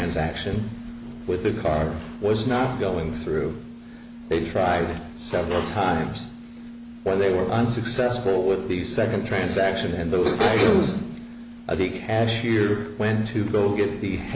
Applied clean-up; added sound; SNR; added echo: none; none; none; none.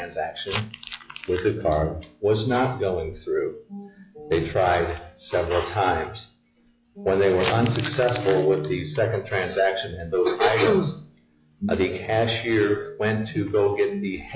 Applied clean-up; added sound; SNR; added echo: classical method log-MMSE.